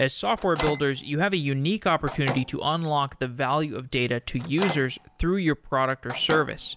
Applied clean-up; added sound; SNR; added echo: none; Microwave oven; 13 dB; none.